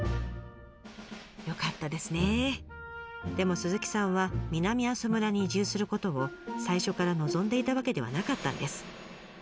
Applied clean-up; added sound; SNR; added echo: none; none; none; none.